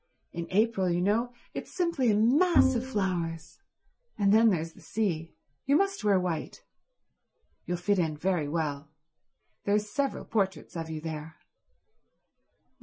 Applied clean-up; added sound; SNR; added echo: classical method log-MMSE.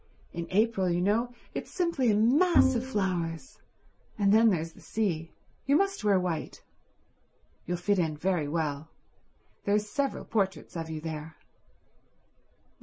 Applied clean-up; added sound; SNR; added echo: none; Bowed string instrument; -1 dB; none.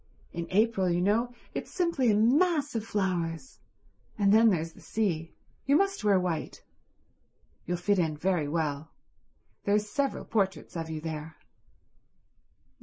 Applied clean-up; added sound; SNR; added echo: neural mask model Resemble Enhance denoiser.